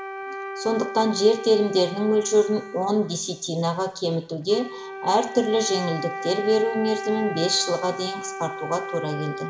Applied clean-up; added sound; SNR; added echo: none; Wind instrument, woodwind instrument; 10 dB; reverberation time 1.3 s.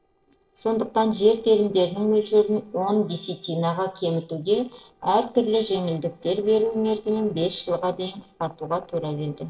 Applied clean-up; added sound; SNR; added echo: neural separator model SepFormer DNS4.